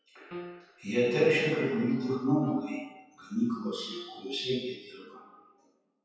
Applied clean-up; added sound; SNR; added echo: classical method WPE with log-MMSE.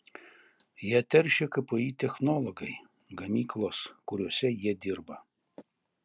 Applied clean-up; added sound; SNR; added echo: none; none; none; none.